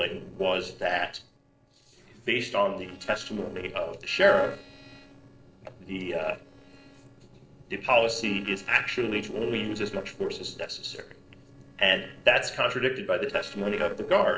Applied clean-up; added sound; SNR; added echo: neural separator model SepFormer DNS4.